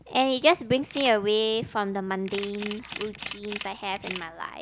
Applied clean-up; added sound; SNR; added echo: none; Camera; 14 dB; none.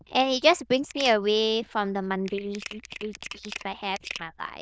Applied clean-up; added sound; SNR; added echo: neural diffusion model UNIVERSE++.